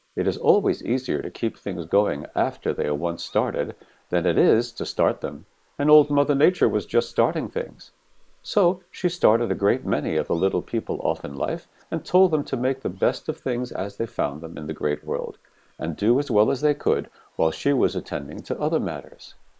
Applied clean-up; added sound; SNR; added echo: neural mask model Resemble Enhance denoiser.